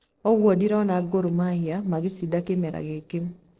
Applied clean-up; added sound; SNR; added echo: neural separator model SepFormer DNS4.